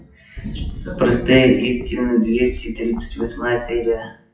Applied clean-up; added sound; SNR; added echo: classical method WPE with log-MMSE.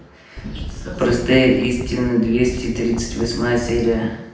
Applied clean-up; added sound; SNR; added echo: none; Wind; 10 dB; reverberation time 0.9 s.